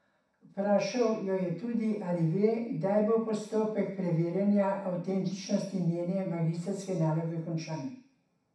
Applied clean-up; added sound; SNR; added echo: none; none; none; reverberation time 0.7 s.